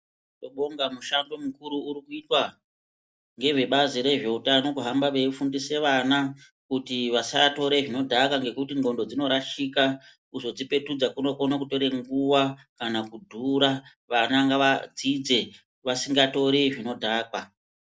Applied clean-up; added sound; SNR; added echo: none; none; none; none.